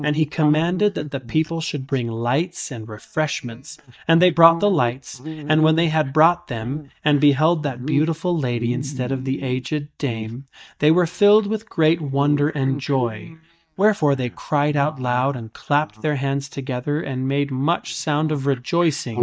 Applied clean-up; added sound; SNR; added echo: neural mask model DeepFilterNet 3.